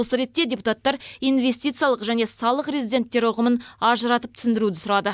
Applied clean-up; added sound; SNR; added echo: none; none; none; none.